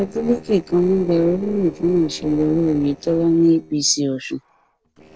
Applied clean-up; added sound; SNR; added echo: neural separator model SepFormer DNS4.